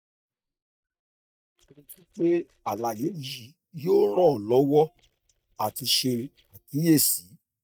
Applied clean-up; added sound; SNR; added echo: neural mask model DeepFilterNet 3.